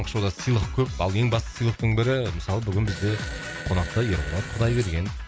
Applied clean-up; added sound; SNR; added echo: none; Fart; 12 dB; none.